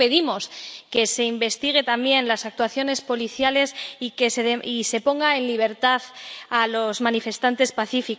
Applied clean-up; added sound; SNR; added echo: none; none; none; none.